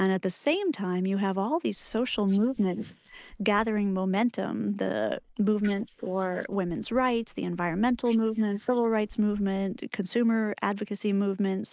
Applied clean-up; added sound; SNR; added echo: neural mask model Resemble Enhance denoiser.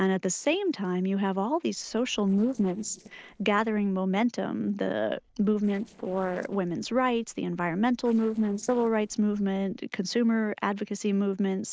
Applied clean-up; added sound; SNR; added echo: neural separator model SepFormer DNS4.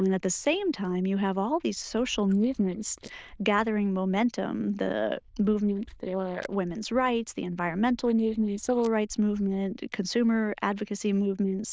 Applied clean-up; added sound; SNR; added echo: neural diffusion model UNIVERSE++.